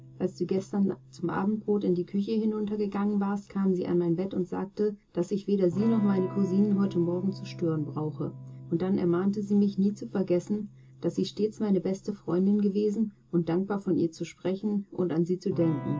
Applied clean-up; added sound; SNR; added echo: none; Electric guitar / Strum; 16 dB; reverberation time 0.2 s.